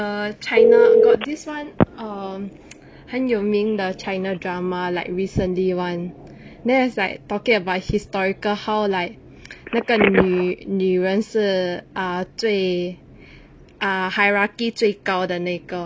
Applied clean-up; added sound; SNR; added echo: none; Telephone; 3 dB; none.